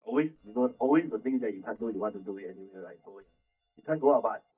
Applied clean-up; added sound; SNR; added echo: neural mask model DeepFilterNet 3.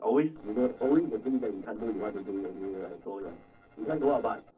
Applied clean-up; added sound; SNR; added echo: neural separator model SepFormer DNS4.